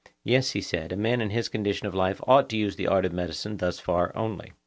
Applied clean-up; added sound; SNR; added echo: none; none; none; none.